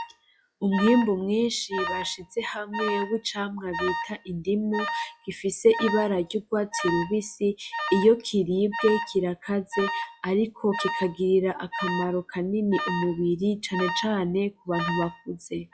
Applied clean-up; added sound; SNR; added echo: classical method log-MMSE.